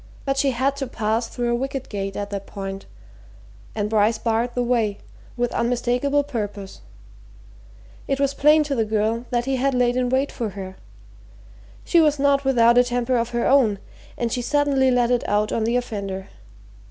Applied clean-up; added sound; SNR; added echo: none; none; none; none.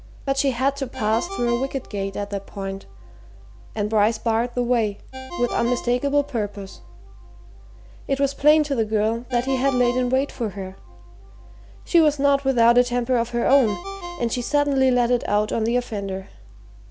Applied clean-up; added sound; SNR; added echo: none; Ringtone; 17 dB; none.